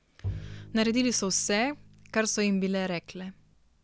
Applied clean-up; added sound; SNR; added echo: none; Bowed string instrument; 14 dB; none.